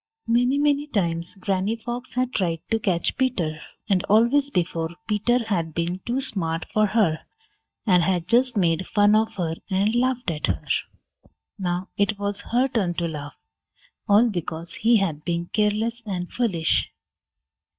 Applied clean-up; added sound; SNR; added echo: neural mask model DeepFilterNet 3.